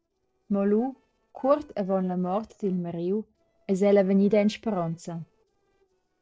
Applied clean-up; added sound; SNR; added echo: neural separator model SepFormer DNS4.